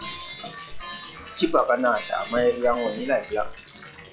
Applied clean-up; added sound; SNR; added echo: classical method log-MMSE.